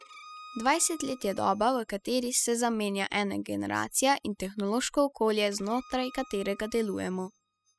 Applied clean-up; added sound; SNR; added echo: classical method spectral subtraction.